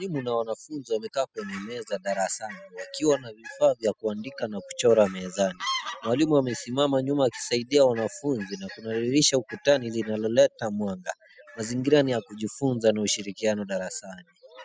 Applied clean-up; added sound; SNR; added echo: classical method spectral subtraction.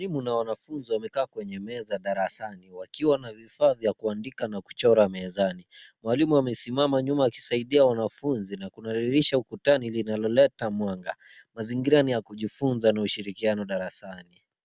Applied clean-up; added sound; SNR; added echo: none; none; none; none.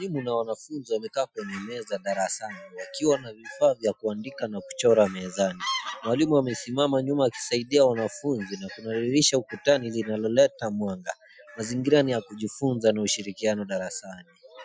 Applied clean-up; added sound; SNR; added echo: classical method Wiener filter.